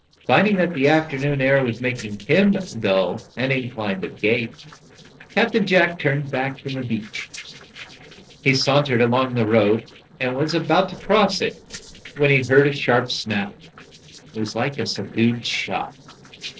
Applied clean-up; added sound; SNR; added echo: neural separator model SepFormer DNS4.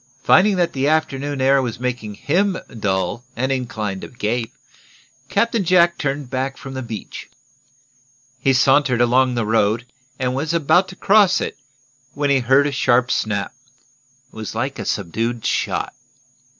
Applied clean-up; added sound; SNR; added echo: none; none; none; none.